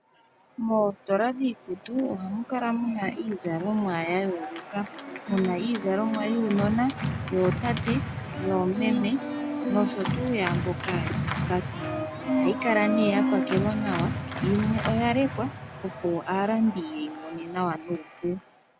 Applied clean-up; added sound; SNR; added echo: none; Organ; 4 dB; none.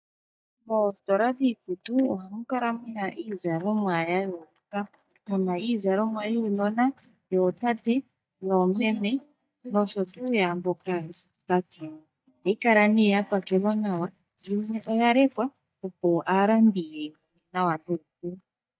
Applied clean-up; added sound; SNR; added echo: neural mask model DeepFilterNet 3.